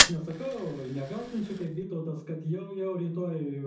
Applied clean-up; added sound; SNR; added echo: none; Fire; -1 dB; reverberation time 0.7 s.